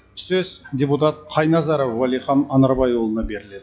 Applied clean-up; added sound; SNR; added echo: classical method log-MMSE.